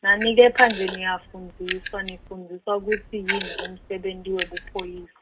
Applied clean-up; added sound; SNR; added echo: none; Camera; 10 dB; reverberation time 0.3 s.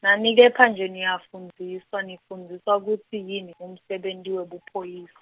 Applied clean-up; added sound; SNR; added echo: none; none; none; none.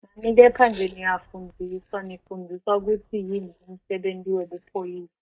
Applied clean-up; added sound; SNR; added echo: neural mask model DeepFilterNet 3.